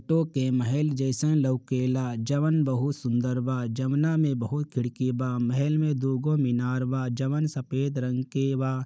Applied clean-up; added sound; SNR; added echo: none; none; none; none.